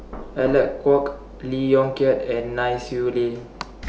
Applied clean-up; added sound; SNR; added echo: none; Knock; 17 dB; none.